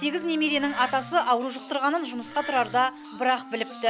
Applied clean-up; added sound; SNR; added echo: none; Wind instrument, woodwind instrument + Wood; 15 dB; none.